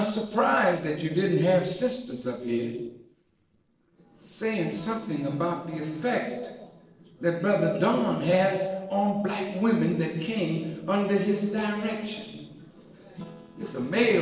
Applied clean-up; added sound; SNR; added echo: neural separator model SepFormer DNS4.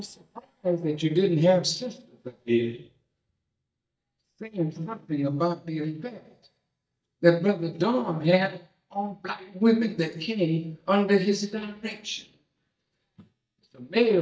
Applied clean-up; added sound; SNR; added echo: neural mask model DeepFilterNet 3.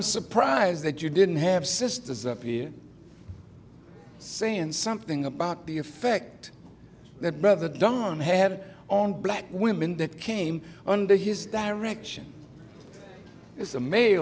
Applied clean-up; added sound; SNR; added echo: none; none; none; none.